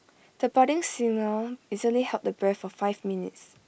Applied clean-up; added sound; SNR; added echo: none; none; none; none.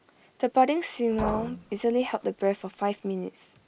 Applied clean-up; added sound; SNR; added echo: none; Liquid; 12 dB; none.